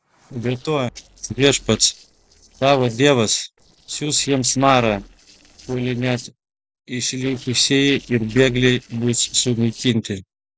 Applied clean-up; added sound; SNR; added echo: neural separator model SepFormer DNS4.